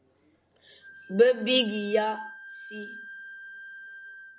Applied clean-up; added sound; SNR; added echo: none; Wind instrument, woodwind instrument; 16 dB; none.